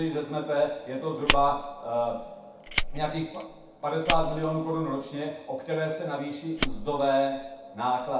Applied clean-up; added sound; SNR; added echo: none; Fire; 5 dB; reverberation time 0.7 s.